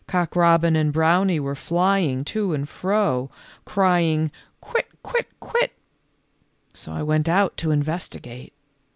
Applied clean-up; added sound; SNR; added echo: none; none; none; none.